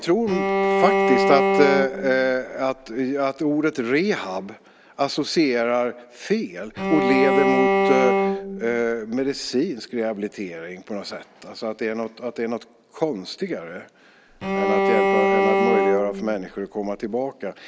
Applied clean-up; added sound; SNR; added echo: none; Bowed string instrument; -3 dB; none.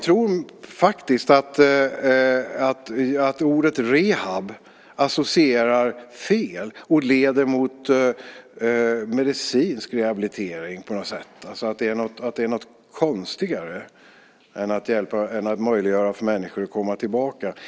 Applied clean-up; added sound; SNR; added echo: none; none; none; none.